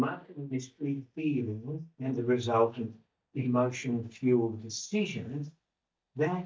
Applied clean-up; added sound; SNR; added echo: neural mask model DeepFilterNet 3.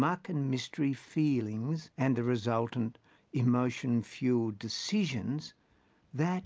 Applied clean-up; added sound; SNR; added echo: none; none; none; none.